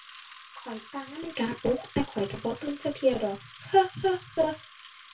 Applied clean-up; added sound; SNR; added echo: none; Bicycle; 19 dB; reverberation time 0.2 s.